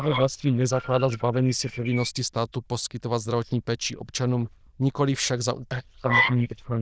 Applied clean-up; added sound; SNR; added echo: neural diffusion model UNIVERSE++.